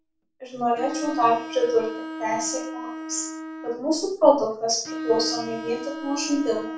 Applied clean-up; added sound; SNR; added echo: none; Bowed string instrument; 9 dB; reverberation time 0.4 s.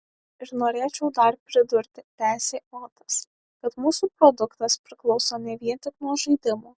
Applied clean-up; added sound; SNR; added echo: none; none; none; none.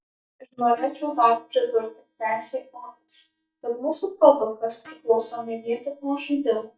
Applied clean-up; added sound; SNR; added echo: neural mask model DeepFilterNet 3.